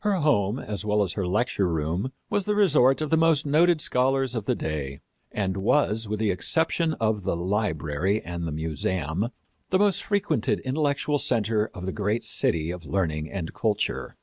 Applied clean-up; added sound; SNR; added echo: none; none; none; none.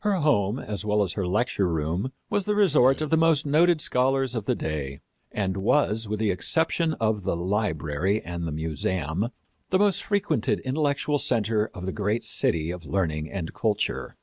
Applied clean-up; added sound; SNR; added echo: none; Burping, eructation; 18 dB; none.